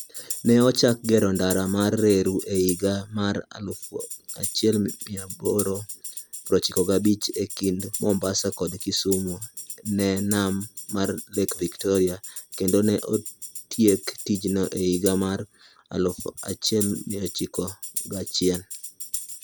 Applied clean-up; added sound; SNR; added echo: none; Tambourine; 11 dB; none.